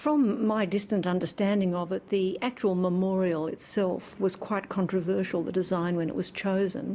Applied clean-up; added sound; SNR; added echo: none; none; none; none.